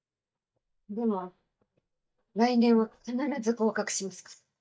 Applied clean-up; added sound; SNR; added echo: neural mask model DeepFilterNet 3.